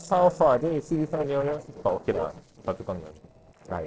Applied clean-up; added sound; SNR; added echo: neural separator model SepFormer DNS4.